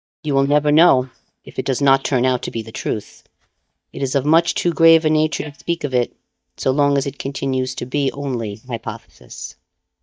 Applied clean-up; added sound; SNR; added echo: neural mask model DeepFilterNet 3.